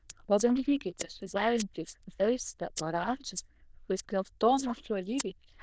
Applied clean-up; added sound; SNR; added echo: neural diffusion model UNIVERSE++.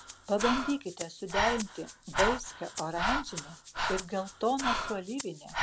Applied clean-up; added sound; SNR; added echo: none; Breathing + Rattle (instrument); 1 dB; none.